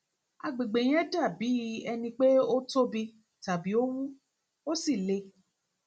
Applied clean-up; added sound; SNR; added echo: none; none; none; none.